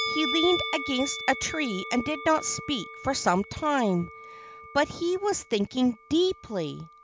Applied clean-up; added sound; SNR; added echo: none; Musical instrument; 9 dB; none.